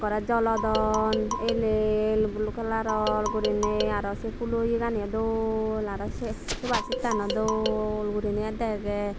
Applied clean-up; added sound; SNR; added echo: none; Marimba, xylophone; 7 dB; none.